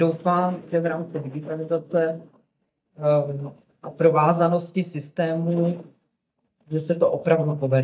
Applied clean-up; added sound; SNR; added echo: neural mask model DeepFilterNet 3.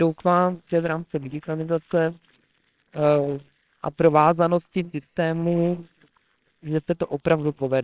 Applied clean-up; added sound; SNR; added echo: neural separator model SepFormer WHAMR!.